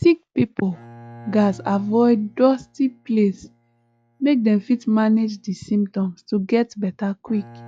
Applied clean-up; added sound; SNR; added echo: classical method log-MMSE.